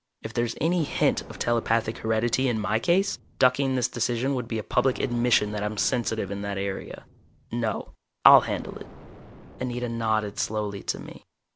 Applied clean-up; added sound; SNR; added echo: none; Explosion; 19 dB; none.